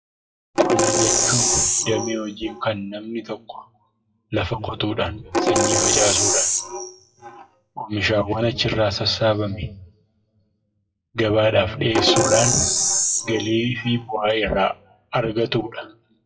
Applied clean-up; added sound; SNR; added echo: classical method WPE with log-MMSE.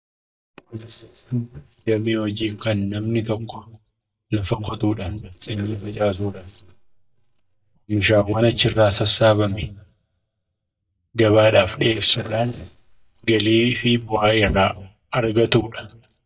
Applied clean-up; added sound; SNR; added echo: neural mask model DeepFilterNet 3.